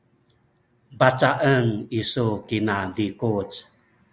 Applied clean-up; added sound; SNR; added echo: none; none; none; none.